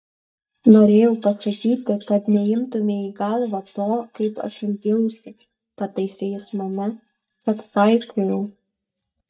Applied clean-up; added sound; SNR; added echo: neural mask model DeepFilterNet 3.